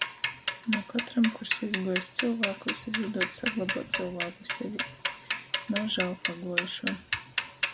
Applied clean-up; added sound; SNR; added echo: none; Mechanisms / Bicycle; 1 dB; none.